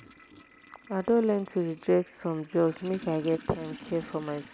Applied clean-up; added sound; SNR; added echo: none; Toilet flush; 18 dB; none.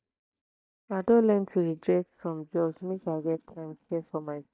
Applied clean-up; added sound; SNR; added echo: neural mask model DeepFilterNet 3.